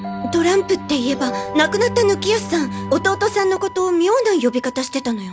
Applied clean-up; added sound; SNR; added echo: none; Wind instrument, woodwind instrument; 20 dB; none.